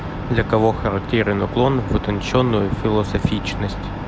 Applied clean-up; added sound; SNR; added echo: none; none; none; none.